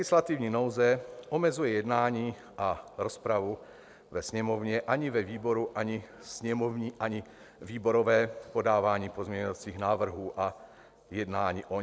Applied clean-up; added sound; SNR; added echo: none; none; none; none.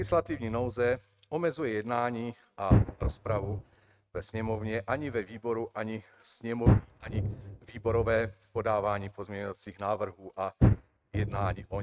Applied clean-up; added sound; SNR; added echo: neural mask model RNNoise.